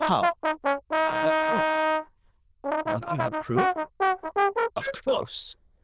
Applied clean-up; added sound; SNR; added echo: neural diffusion model UNIVERSE++.